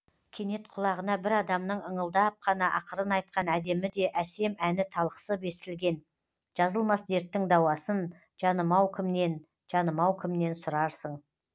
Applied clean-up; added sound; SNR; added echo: none; none; none; none.